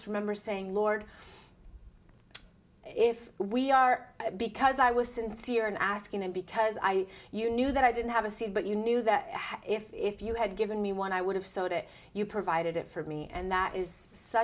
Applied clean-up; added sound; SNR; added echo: none; none; none; none.